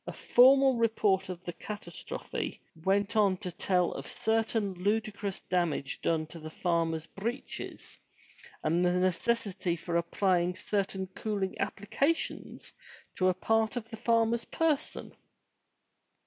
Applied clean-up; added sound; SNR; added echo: none; none; none; none.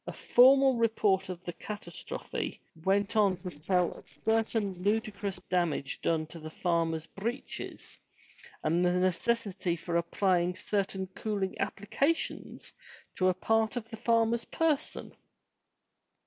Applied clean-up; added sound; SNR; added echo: neural separator model SepFormer DNS4.